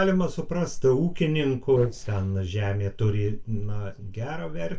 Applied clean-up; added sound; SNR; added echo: neural separator model SepFormer DNS4.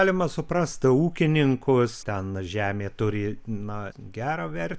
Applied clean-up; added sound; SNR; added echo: none; none; none; none.